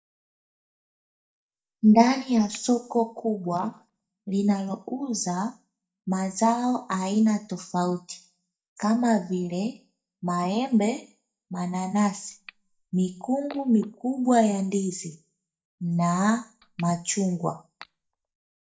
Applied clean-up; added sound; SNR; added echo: neural mask model DeepFilterNet 3.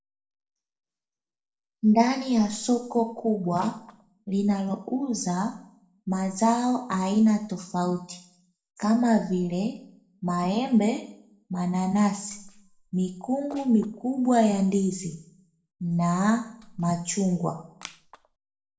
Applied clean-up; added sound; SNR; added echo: neural separator model SepFormer DNS4.